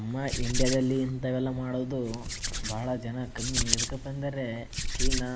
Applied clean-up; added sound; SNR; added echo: neural mask model Resemble Enhance denoiser.